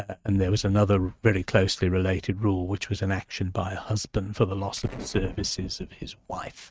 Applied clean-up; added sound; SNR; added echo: neural mask model RNNoise.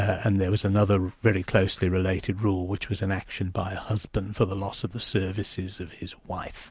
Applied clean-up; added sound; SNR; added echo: none; none; none; none.